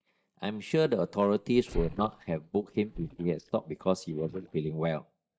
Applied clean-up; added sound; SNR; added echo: neural mask model DeepFilterNet 3.